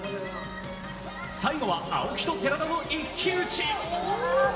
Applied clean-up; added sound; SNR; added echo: none; Wind instrument, woodwind instrument; 15 dB; reverberation time 2.8 s.